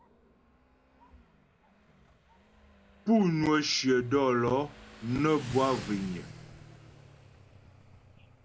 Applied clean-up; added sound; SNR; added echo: none; Motorcycle; 18 dB; none.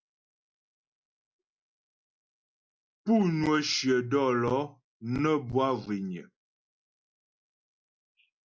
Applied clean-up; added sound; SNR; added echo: none; none; none; none.